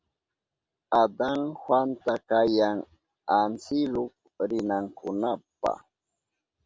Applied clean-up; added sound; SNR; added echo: none; none; none; none.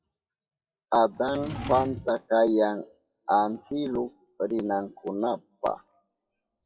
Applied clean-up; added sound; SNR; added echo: classical method WPE with log-MMSE.